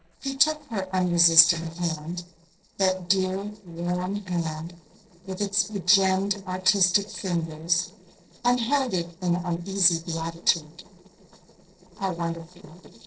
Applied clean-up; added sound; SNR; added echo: neural separator model SepFormer DNS4.